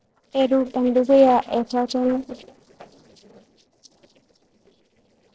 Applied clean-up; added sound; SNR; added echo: neural separator model SepFormer DNS4.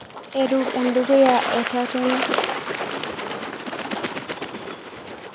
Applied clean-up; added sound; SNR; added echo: none; Water / Bird; 4 dB; none.